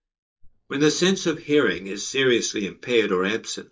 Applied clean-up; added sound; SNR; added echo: neural mask model DeepFilterNet 3.